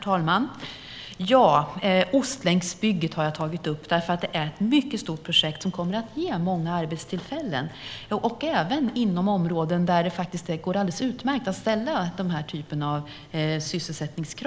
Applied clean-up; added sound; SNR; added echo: none; none; none; none.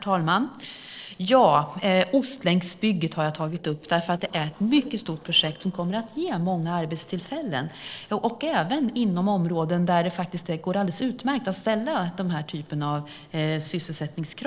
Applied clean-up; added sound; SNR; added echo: neural separator model SepFormer DNS4.